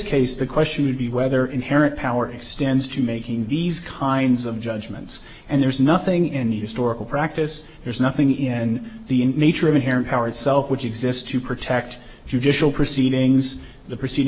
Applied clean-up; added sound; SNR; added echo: none; none; none; none.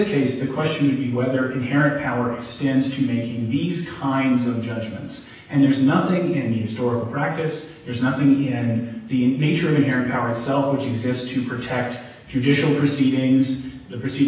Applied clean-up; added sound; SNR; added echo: none; none; none; reverberation time 0.9 s.